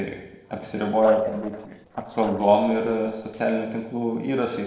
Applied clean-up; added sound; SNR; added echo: neural separator model SepFormer DNS4.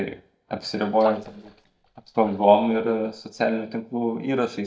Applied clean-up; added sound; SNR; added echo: neural mask model DeepFilterNet 3.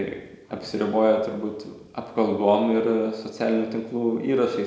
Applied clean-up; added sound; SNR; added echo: none; none; none; none.